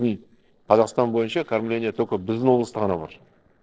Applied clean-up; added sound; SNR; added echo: neural separator model SepFormer DNS4.